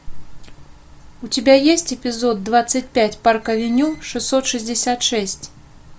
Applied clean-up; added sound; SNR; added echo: none; none; none; none.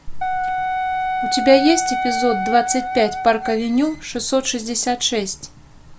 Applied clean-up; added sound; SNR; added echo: none; Wind instrument, woodwind instrument; 3 dB; none.